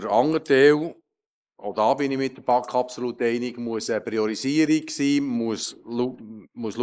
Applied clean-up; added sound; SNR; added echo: neural mask model Resemble Enhance denoiser.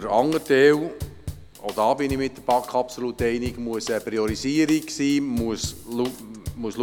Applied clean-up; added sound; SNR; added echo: none; Drum kit; 15 dB; none.